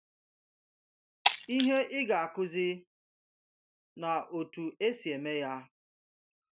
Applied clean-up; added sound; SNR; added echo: none; Shatter; -1 dB; none.